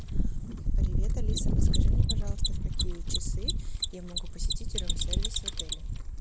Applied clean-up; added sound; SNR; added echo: none; Mechanisms; 12 dB; none.